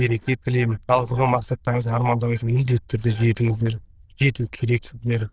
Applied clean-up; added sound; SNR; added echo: neural diffusion model UNIVERSE++.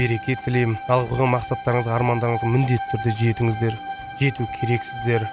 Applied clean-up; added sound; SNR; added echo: none; Bowed string instrument; 10 dB; none.